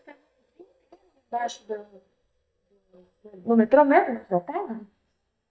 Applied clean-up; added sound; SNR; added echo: neural mask model DeepFilterNet 3.